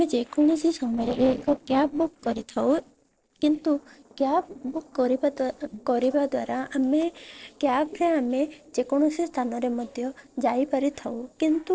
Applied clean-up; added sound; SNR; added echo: neural separator model SepFormer DNS4.